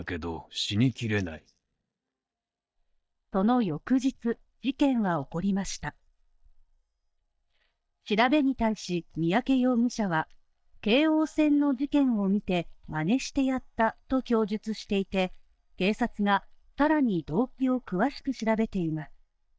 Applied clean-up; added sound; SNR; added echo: neural mask model DeepFilterNet 3.